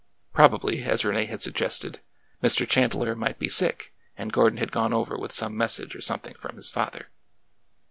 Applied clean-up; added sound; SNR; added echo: none; none; none; none.